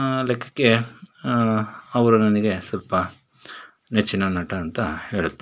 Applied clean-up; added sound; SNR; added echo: none; none; none; none.